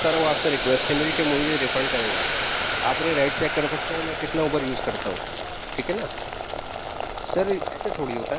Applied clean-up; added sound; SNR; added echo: none; Boiling; -1 dB; none.